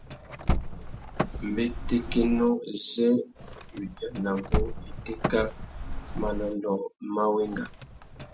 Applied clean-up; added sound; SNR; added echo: none; Car; 4 dB; none.